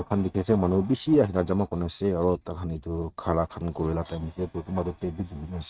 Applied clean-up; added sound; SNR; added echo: neural mask model RNNoise.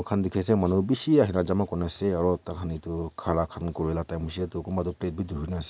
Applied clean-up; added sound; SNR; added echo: none; none; none; none.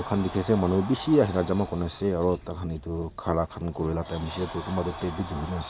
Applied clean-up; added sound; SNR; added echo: none; Sliding door; 14 dB; none.